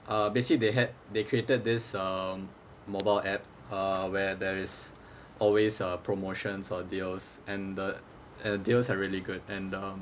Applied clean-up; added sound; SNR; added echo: none; none; none; none.